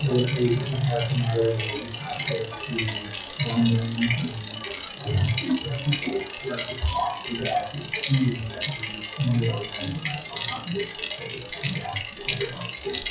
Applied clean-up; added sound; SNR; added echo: classical method WPE with log-MMSE.